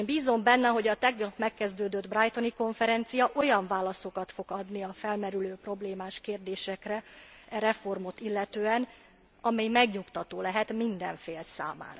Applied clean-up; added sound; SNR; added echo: none; none; none; none.